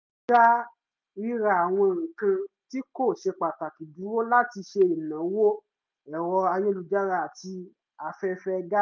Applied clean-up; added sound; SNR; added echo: none; none; none; none.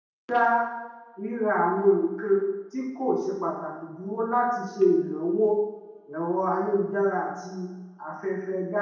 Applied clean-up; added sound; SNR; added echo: none; none; none; reverberation time 0.9 s.